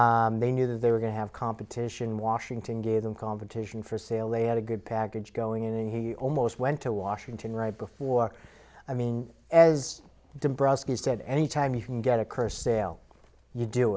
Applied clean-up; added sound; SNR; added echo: none; none; none; none.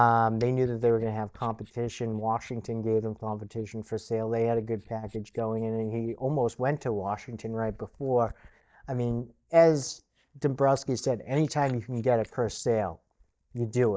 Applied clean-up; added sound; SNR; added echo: neural mask model DeepFilterNet 3.